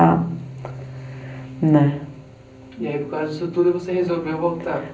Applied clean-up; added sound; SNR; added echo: none; Organ; 16 dB; reverberation time 0.5 s.